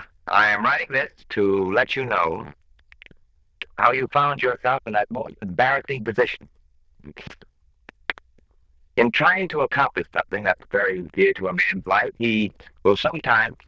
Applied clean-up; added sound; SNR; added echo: neural diffusion model UNIVERSE++.